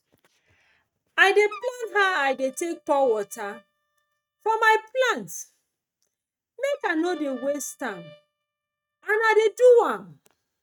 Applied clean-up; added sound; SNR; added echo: neural mask model RNNoise.